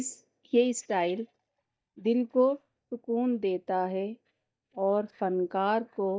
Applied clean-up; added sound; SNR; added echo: neural mask model DeepFilterNet 3.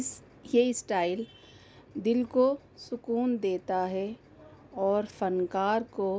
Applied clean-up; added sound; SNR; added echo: none; none; none; none.